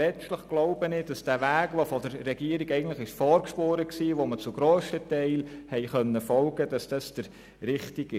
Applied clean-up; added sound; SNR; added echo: none; none; none; none.